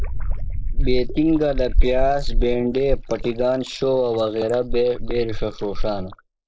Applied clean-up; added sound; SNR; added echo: neural mask model Resemble Enhance denoiser.